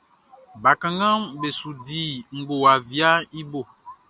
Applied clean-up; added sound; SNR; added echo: none; none; none; none.